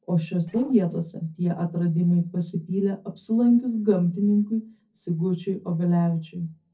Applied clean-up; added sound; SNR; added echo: neural separator model SepFormer DNS4.